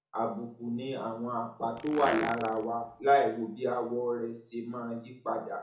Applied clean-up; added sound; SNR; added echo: none; Fart; 9 dB; reverberation time 0.7 s.